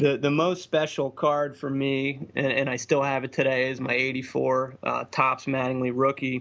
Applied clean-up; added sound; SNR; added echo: none; none; none; none.